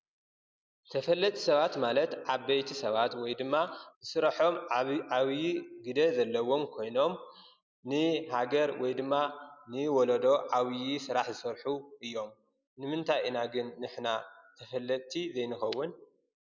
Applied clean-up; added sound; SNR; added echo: none; none; none; none.